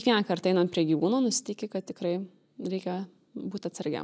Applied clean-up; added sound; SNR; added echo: neural mask model DeepFilterNet 3.